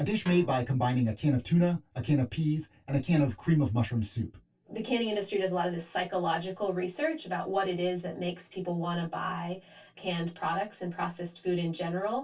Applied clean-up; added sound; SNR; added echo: neural separator model SepFormer DNS4.